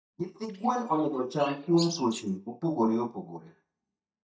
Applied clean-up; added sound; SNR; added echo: neural mask model DeepFilterNet 3.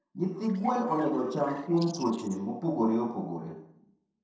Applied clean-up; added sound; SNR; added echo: neural separator model SepFormer DNS4.